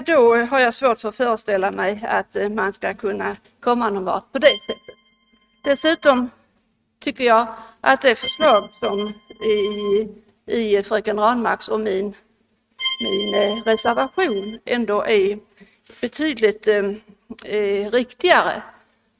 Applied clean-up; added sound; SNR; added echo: neural mask model RNNoise.